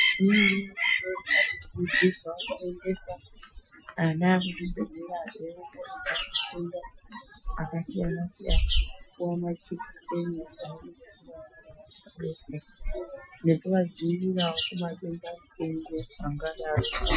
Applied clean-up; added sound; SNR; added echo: classical method Wiener filter.